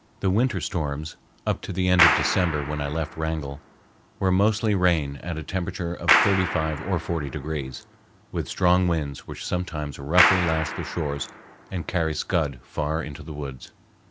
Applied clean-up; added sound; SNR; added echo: none; Clapping; 5 dB; none.